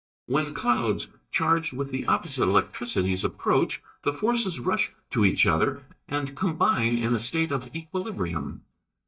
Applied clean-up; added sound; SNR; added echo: neural mask model DeepFilterNet 3.